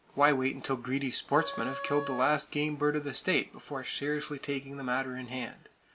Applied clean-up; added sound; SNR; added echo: none; Wind instrument, woodwind instrument; 10 dB; none.